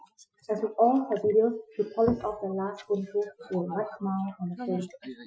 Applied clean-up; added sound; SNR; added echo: classical method Wiener filter.